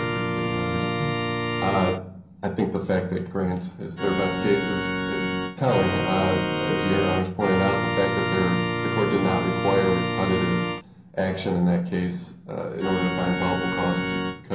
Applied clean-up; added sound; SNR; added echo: none; Organ; 2 dB; reverberation time 0.6 s.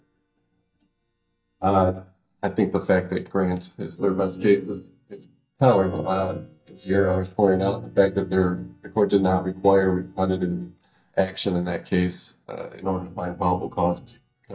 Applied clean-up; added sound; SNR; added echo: neural mask model DeepFilterNet 3.